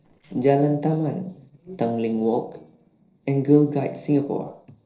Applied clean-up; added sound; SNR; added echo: neural separator model SepFormer DNS4.